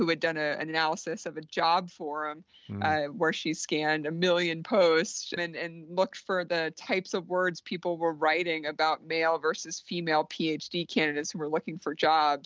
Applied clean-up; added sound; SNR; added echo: none; none; none; none.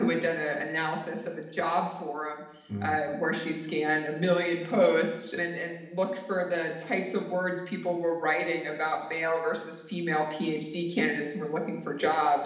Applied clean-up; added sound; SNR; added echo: none; none; none; reverberation time 0.8 s.